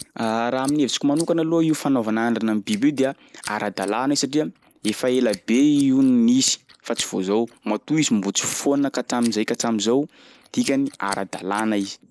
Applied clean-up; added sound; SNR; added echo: neural mask model Resemble Enhance denoiser.